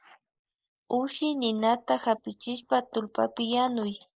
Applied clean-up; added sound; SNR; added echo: neural mask model Resemble Enhance denoiser.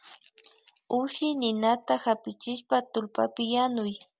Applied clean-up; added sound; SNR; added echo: none; none; none; none.